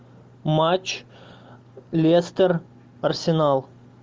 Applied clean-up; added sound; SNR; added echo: none; none; none; none.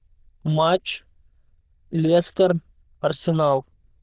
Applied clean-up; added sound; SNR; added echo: neural diffusion model UNIVERSE++.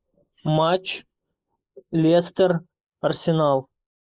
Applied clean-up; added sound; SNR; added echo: neural mask model Resemble Enhance denoiser.